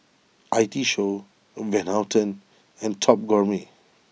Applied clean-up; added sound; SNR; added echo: none; none; none; none.